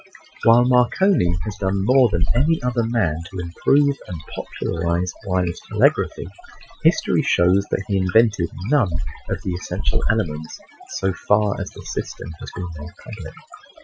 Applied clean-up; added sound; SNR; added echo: classical method Wiener filter.